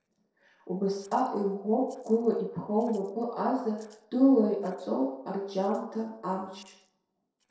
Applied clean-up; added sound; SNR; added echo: neural separator model SepFormer DNS4.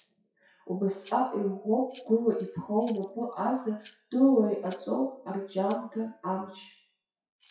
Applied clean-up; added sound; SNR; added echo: classical method WPE with log-MMSE.